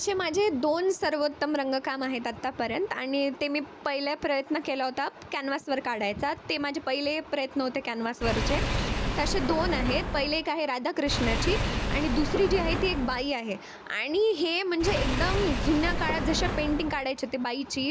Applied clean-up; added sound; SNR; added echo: none; Engine / Car; 0 dB; none.